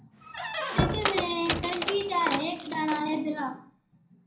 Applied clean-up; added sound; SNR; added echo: none; Squeak; 0 dB; reverberation time 0.6 s.